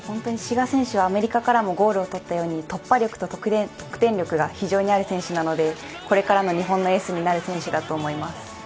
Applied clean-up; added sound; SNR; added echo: none; none; none; none.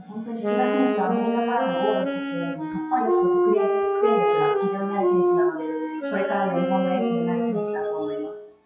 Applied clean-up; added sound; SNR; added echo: classical method WPE with log-MMSE.